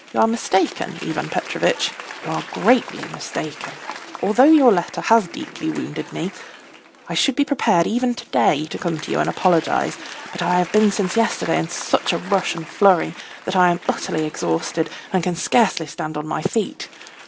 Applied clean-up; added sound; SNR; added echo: none; Applause / Crowd; 16 dB; none.